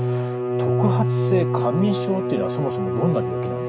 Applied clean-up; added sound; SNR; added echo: none; Bowed string instrument; -3 dB; none.